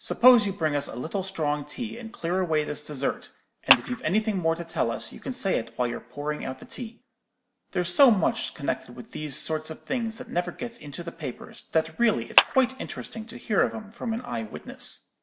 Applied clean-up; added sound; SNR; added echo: none; Clapping; 1 dB; none.